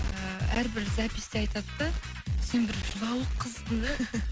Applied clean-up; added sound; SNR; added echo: none; none; none; none.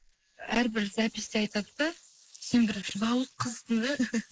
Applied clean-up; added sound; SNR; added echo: neural mask model Resemble Enhance denoiser.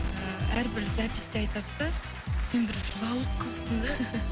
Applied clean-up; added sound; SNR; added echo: none; Organ; 9 dB; none.